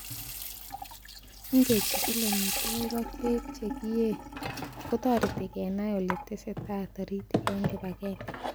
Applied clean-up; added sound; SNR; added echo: none; Sink (filling or washing) / Water tap, faucet; 3 dB; none.